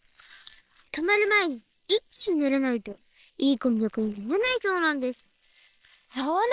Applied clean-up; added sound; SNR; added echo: neural separator model SepFormer WHAM!.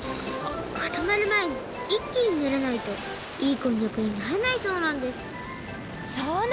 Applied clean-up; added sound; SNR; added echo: none; Aircraft; 10 dB; none.